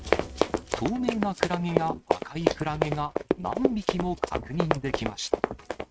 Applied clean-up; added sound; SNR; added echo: neural mask model RNNoise.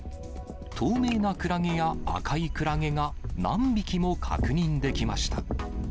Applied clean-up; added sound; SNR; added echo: none; none; none; none.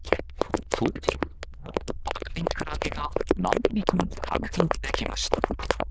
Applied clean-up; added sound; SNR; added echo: neural diffusion model UNIVERSE++.